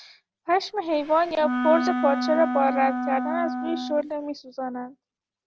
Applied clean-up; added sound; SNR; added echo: none; Wind instrument, woodwind instrument; 3 dB; none.